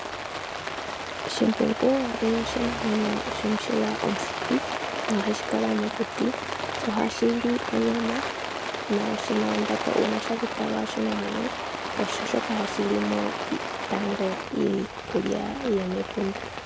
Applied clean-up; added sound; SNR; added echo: none; Rain; 4 dB; none.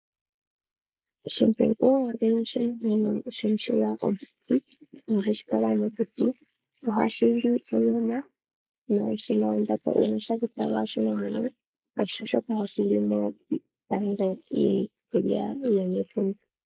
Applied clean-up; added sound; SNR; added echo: neural mask model Resemble Enhance denoiser.